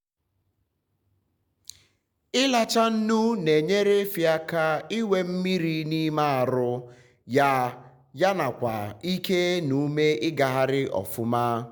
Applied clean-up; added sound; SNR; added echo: none; none; none; none.